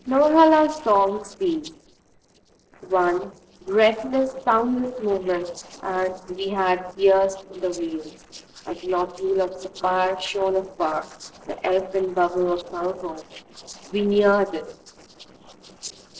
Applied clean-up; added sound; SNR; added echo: neural separator model SepFormer DNS4.